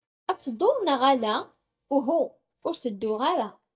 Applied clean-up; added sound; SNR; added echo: neural mask model DeepFilterNet 3.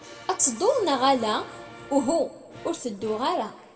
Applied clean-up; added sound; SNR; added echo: none; Applause; 18 dB; reverberation time 1.4 s.